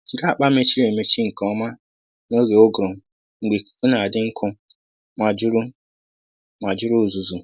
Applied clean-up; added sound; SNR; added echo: none; none; none; none.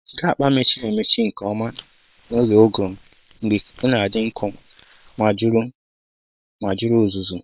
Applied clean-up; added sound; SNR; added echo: neural separator model SepFormer WHAM!.